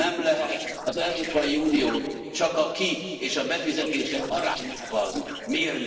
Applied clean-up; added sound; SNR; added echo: neural separator model SepFormer DNS4.